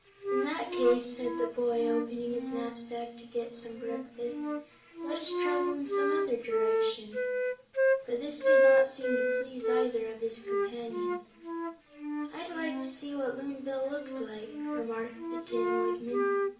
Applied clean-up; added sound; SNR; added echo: none; Wind instrument, woodwind instrument; -4 dB; reverberation time 0.8 s.